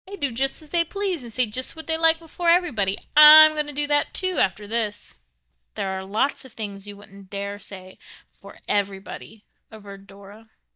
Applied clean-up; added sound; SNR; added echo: neural mask model DeepFilterNet 3.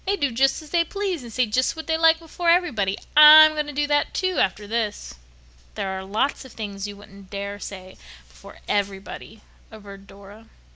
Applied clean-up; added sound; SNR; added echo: none; none; none; none.